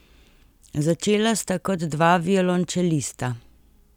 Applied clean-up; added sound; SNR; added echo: none; none; none; none.